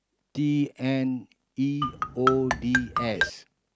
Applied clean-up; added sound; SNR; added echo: none; Marimba, xylophone; 0 dB; none.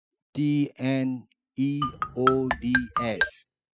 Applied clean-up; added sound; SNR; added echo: classical method spectral subtraction.